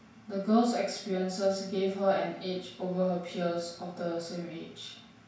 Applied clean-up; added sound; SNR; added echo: none; none; none; reverberation time 0.5 s.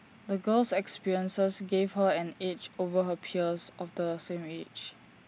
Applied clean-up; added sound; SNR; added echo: none; none; none; none.